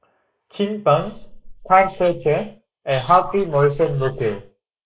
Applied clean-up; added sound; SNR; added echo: neural mask model Resemble Enhance denoiser.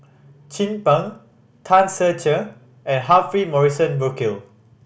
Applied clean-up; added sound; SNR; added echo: none; none; none; none.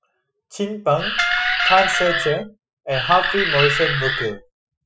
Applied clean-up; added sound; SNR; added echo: classical method Wiener filter.